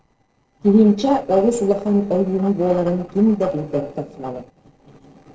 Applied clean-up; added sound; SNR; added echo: neural separator model SepFormer DNS4.